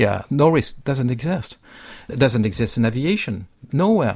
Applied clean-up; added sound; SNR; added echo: none; none; none; none.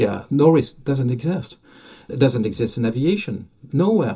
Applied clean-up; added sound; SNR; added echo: none; none; none; reverberation time 0.2 s.